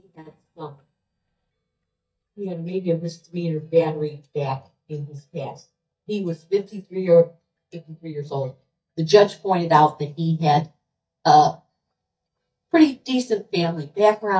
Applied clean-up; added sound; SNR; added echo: neural mask model DeepFilterNet 3.